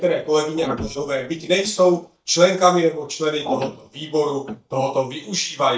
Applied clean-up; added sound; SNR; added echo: neural mask model DeepFilterNet 3.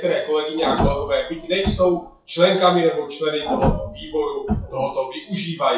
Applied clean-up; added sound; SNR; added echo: classical method WPE with log-MMSE.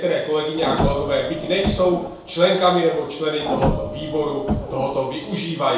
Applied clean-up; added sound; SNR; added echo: none; Printer; 5 dB; reverberation time 0.6 s.